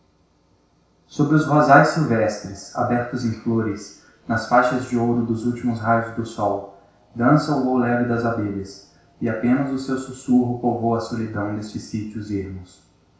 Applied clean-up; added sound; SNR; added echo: none; none; none; reverberation time 0.6 s.